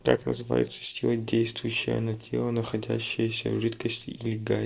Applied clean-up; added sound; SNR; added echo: neural separator model SepFormer DNS4.